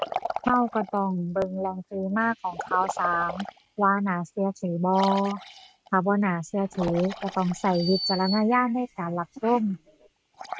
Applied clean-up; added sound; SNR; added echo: none; Liquid + Door; 11 dB; none.